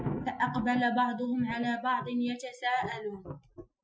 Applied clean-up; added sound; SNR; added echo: classical method Wiener filter.